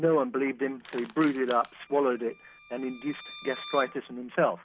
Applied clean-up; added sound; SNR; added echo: none; Bowed string instrument + Crushing; 17 dB; none.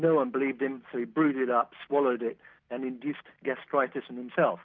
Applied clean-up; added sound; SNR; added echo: none; none; none; none.